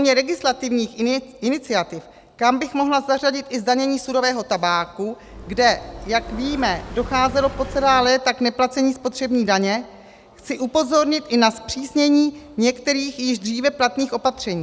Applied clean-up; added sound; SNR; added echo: none; Motorcycle; 13 dB; none.